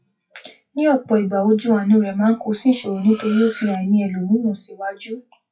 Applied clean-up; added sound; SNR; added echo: classical method WPE with log-MMSE.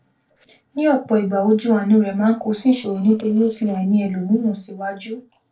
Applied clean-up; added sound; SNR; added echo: neural separator model SepFormer DNS4.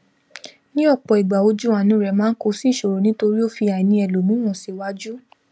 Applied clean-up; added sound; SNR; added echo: none; none; none; none.